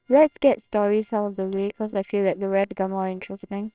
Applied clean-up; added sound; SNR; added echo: neural separator model SepFormer WHAMR!.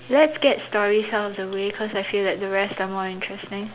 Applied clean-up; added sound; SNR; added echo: none; none; none; none.